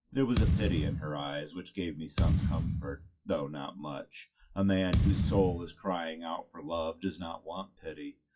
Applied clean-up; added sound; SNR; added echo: classical method WPE with log-MMSE.